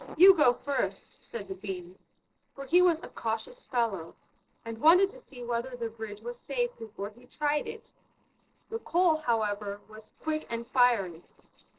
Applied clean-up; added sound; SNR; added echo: neural separator model SepFormer DNS4.